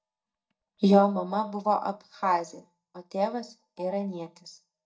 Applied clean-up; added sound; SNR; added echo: neural mask model DeepFilterNet 3.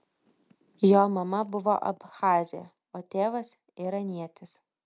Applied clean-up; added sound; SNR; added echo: none; none; none; none.